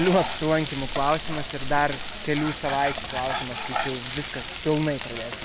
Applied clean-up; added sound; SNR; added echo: none; Frying (food); 3 dB; none.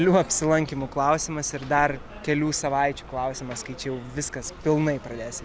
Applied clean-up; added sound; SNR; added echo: none; none; none; none.